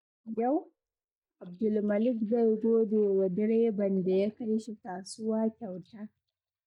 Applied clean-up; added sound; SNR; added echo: neural mask model DeepFilterNet 3.